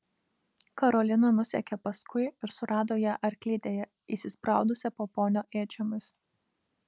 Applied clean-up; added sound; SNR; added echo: none; none; none; none.